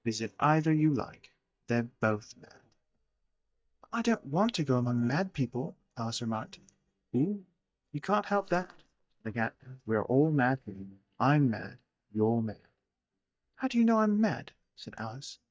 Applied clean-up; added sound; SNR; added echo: neural mask model DeepFilterNet 3.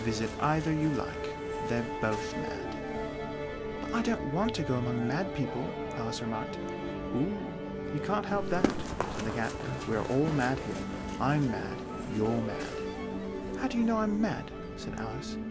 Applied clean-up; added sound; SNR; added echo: none; Run + Musical instrument; 2 dB; none.